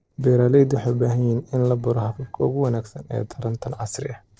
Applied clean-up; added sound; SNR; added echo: neural separator model SepFormer DNS4.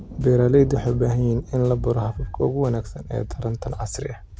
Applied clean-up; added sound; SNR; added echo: none; Thunder; 12 dB; none.